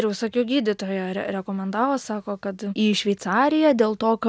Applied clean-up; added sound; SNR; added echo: none; none; none; none.